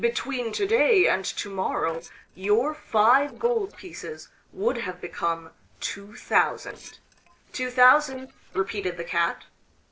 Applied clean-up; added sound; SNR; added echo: neural separator model SepFormer DNS4.